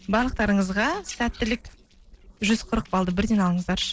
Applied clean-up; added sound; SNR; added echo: neural separator model SepFormer DNS4.